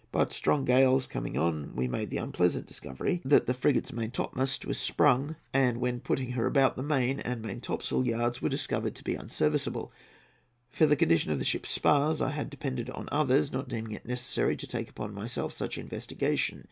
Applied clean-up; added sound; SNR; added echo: none; none; none; none.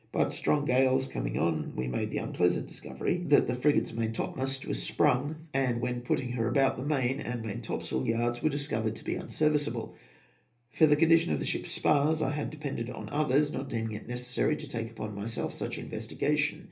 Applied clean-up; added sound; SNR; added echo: none; none; none; reverberation time 0.3 s.